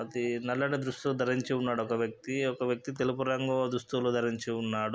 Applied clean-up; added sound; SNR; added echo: none; none; none; none.